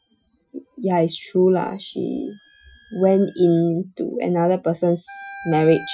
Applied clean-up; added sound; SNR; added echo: classical method Wiener filter.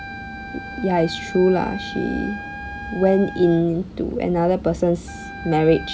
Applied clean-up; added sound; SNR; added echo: none; Wind instrument, woodwind instrument; 14 dB; none.